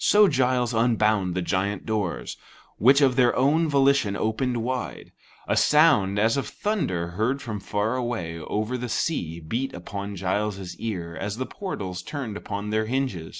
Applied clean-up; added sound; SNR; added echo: none; none; none; none.